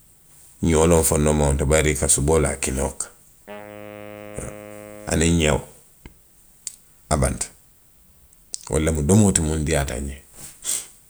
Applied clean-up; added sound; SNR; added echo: none; Wind instrument, woodwind instrument; 19 dB; none.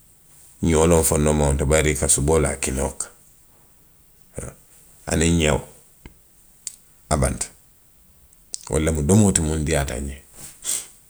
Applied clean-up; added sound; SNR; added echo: none; none; none; none.